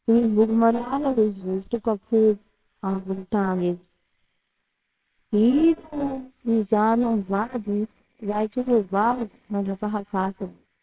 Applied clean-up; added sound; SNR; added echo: neural separator model SepFormer WHAMR!.